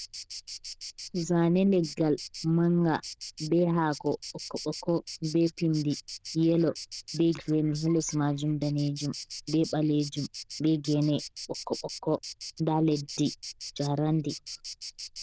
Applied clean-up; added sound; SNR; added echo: neural diffusion model UNIVERSE++.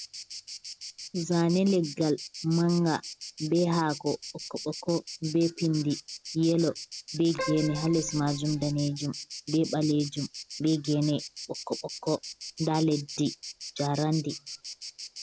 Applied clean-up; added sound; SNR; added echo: none; Keyboard (musical) + Insect; 12 dB; none.